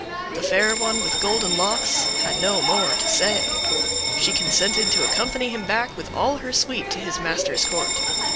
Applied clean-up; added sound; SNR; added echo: none; Bell; -2 dB; none.